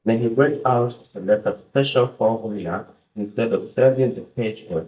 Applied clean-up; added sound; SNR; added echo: neural mask model DeepFilterNet 3.